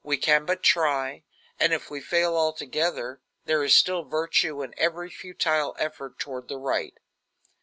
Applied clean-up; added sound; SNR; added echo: none; none; none; none.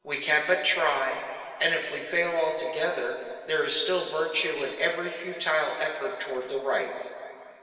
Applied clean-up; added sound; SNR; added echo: none; none; none; reverberation time 2.5 s.